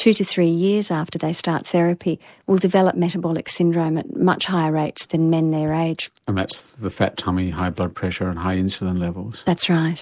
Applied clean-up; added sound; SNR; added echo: none; none; none; none.